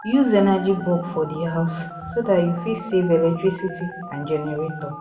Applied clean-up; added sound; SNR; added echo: none; Telephone; 15 dB; reverberation time 1.8 s.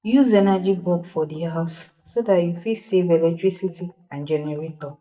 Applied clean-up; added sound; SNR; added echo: neural mask model DeepFilterNet 3.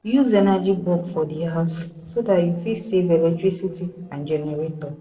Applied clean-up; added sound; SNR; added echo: neural separator model SepFormer DNS4.